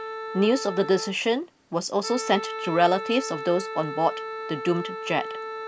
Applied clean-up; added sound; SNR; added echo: none; Wind instrument, woodwind instrument; 9 dB; none.